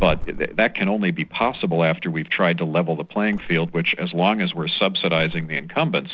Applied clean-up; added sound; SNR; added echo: none; Thump, thud; 14 dB; none.